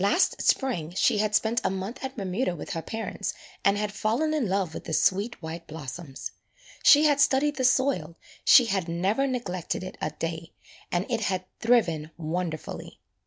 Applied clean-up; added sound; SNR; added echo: none; none; none; none.